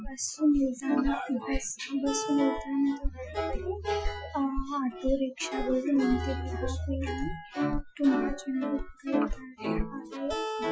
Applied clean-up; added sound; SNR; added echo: classical method Wiener filter.